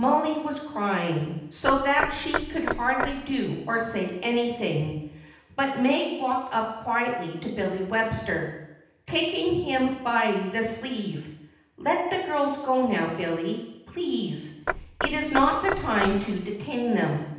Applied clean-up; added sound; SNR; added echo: none; Knock / Wood; 6 dB; reverberation time 0.9 s.